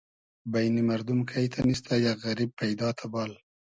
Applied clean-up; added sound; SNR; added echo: none; none; none; none.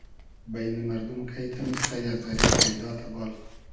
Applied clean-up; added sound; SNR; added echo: none; Tearing; -3 dB; reverberation time 0.8 s.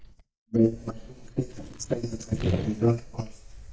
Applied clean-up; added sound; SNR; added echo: neural mask model DeepFilterNet 3.